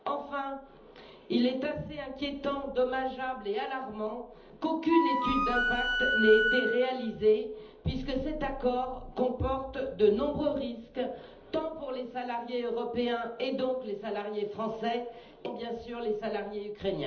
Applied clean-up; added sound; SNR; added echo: none; Wind instrument, woodwind instrument; -2 dB; reverberation time 1.2 s.